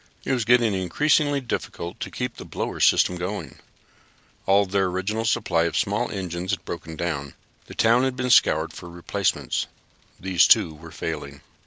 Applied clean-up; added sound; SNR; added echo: none; none; none; none.